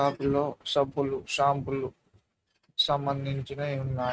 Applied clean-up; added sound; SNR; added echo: neural mask model RNNoise.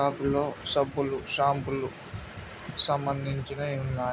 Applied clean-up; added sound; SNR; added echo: none; none; none; none.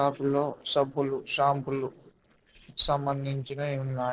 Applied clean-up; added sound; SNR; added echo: neural separator model SepFormer DNS4.